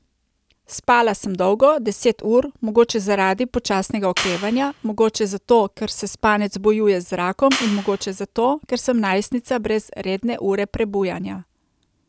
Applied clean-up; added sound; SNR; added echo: none; Clapping; 8 dB; none.